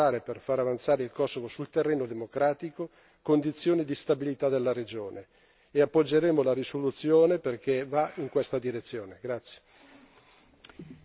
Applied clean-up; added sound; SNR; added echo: none; none; none; none.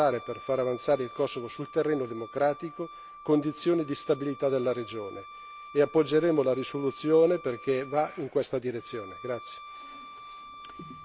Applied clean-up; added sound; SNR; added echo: none; Wind instrument, woodwind instrument; 17 dB; none.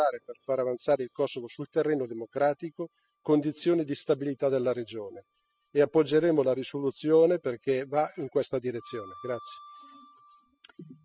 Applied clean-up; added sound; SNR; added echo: classical method spectral subtraction.